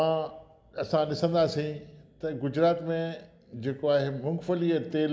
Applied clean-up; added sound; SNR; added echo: none; none; none; none.